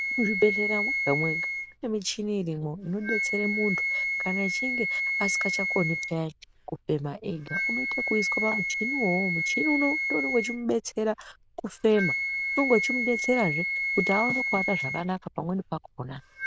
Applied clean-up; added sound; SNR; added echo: neural diffusion model UNIVERSE++.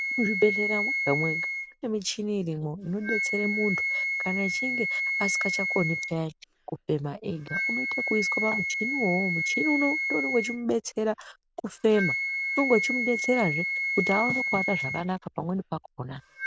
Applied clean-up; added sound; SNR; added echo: none; Wind instrument, woodwind instrument; 1 dB; none.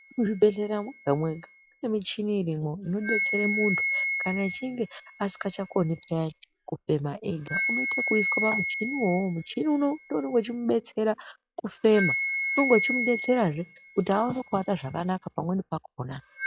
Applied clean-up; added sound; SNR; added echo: classical method log-MMSE.